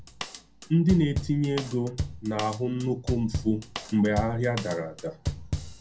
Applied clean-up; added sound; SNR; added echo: none; Drum kit; 7 dB; reverberation time 0.2 s.